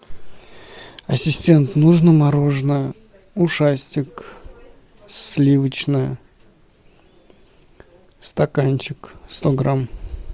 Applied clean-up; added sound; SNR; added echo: none; none; none; none.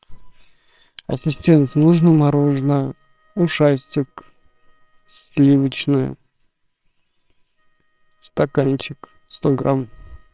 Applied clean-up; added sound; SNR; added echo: neural separator model SepFormer WHAMR!.